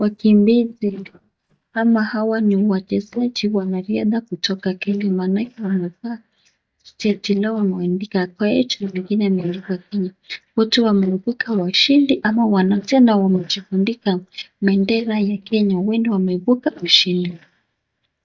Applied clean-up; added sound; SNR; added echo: neural mask model DeepFilterNet 3.